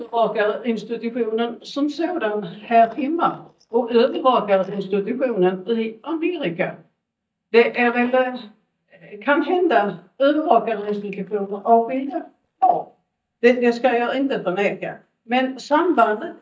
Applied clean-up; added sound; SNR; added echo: neural mask model DeepFilterNet 3.